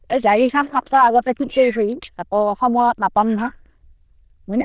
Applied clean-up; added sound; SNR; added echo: neural diffusion model UNIVERSE++.